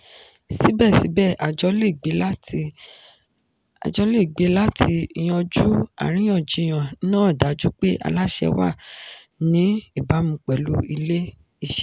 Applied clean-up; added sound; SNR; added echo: none; none; none; none.